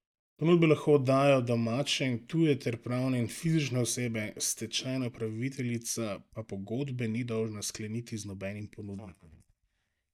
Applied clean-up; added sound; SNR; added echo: neural mask model DeepFilterNet 3.